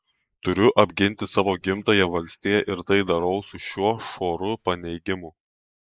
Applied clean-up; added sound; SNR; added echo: neural mask model Resemble Enhance denoiser.